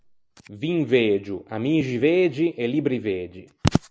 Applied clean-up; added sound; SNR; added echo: none; none; none; none.